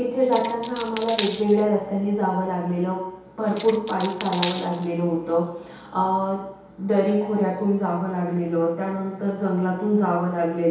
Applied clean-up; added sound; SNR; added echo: none; Coin (dropping); 12 dB; reverberation time 2.2 s.